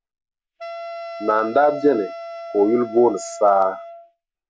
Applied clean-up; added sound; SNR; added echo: none; Wind instrument, woodwind instrument; 13 dB; none.